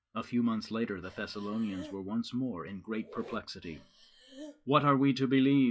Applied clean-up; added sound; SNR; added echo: classical method log-MMSE.